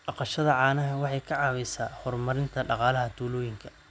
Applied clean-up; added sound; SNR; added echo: none; none; none; none.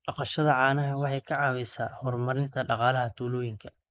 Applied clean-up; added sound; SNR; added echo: neural mask model Resemble Enhance denoiser.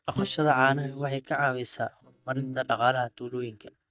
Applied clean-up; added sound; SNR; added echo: neural mask model DeepFilterNet 3.